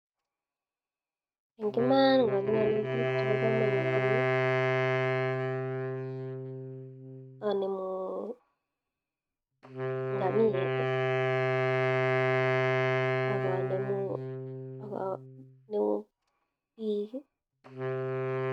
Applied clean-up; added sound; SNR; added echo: neural mask model RNNoise.